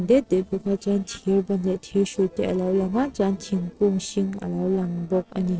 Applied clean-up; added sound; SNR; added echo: neural separator model SepFormer DNS4.